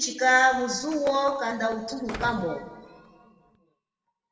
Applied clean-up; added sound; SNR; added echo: none; Slam; 18 dB; reverberation time 1.7 s.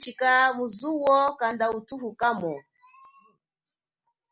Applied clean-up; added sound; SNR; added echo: none; none; none; none.